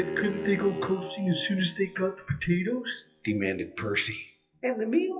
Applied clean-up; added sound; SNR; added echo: classical method WPE with log-MMSE.